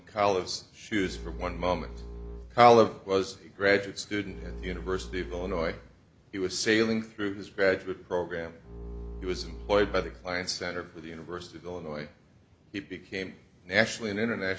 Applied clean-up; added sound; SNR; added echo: none; Bowed string instrument; 12 dB; none.